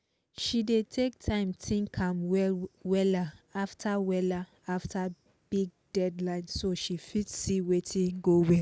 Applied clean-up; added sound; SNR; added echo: none; none; none; none.